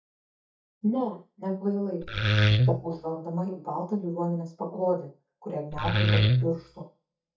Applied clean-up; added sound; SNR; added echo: neural mask model DeepFilterNet 3.